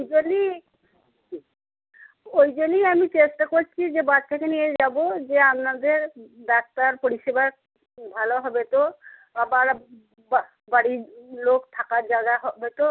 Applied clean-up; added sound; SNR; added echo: none; none; none; none.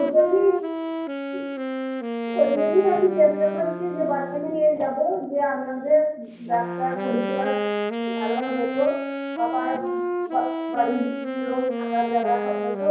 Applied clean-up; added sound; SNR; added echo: none; Wind instrument, woodwind instrument; 5 dB; reverberation time 0.9 s.